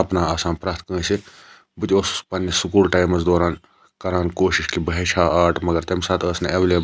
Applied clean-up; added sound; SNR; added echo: none; none; none; none.